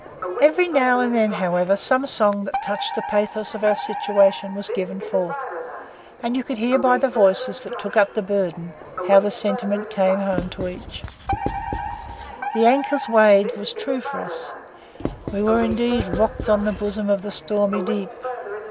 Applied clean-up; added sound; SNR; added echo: none; Writing + Alarm; 9 dB; none.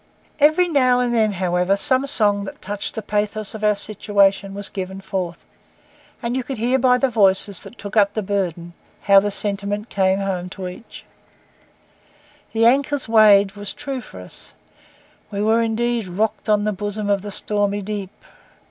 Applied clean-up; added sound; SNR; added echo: none; none; none; none.